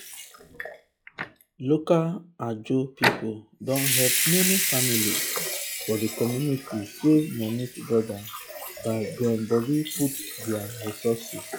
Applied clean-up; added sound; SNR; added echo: classical method log-MMSE.